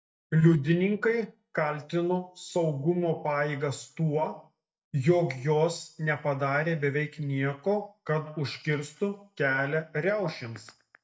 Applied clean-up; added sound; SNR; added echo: neural mask model DeepFilterNet 3.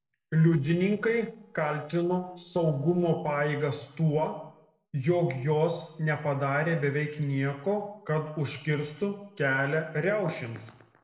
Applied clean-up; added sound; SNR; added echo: neural separator model SepFormer DNS4.